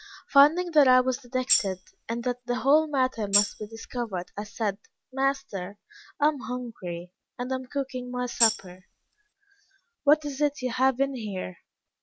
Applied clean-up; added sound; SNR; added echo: none; Tambourine; 3 dB; none.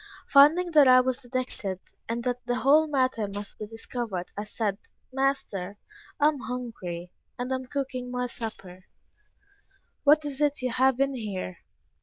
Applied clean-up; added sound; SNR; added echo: neural diffusion model UNIVERSE++.